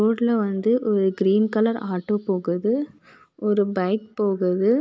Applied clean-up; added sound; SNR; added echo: none; none; none; none.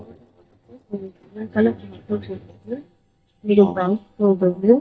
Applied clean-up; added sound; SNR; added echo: neural mask model DeepFilterNet 3.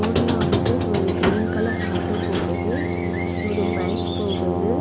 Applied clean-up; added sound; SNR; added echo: none; Squeak + Brass instrument; -4 dB; none.